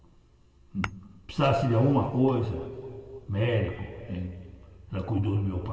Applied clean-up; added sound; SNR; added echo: none; Tap / Glass; 16 dB; reverberation time 2.3 s.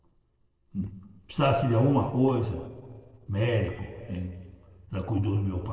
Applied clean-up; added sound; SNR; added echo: neural separator model SepFormer DNS4.